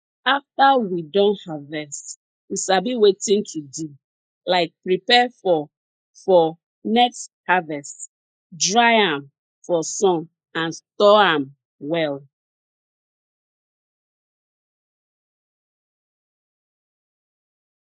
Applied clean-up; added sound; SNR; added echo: neural mask model Resemble Enhance denoiser.